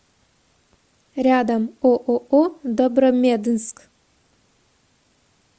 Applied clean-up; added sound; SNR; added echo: none; none; none; none.